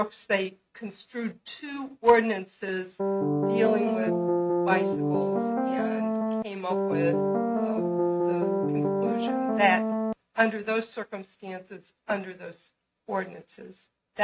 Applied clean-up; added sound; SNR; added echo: neural mask model RNNoise.